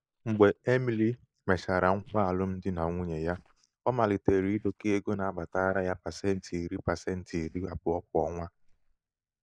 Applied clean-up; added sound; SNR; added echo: neural mask model DeepFilterNet 3.